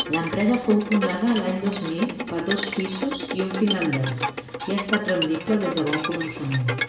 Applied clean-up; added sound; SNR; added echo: none; Bowed string instrument; 5 dB; reverberation time 1.0 s.